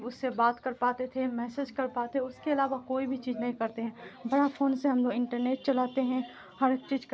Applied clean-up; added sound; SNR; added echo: none; none; none; none.